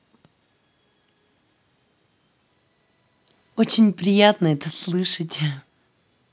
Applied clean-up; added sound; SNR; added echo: none; none; none; none.